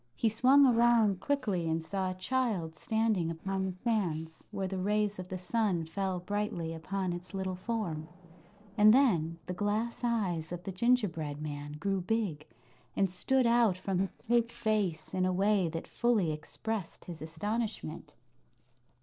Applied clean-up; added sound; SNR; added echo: neural separator model SepFormer DNS4.